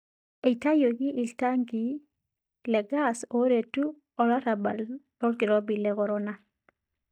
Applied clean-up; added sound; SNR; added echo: neural mask model DeepFilterNet 3.